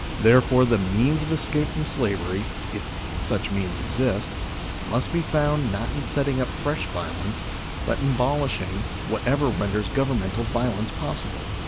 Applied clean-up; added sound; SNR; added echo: none; Water; 4 dB; none.